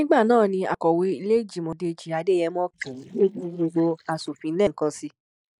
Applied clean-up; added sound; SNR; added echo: neural mask model Resemble Enhance denoiser.